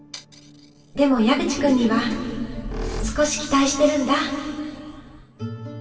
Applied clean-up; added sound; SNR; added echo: none; Squeak; 11 dB; reverberation time 2.6 s.